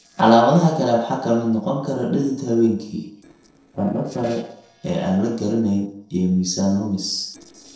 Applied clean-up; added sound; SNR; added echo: neural separator model SepFormer DNS4.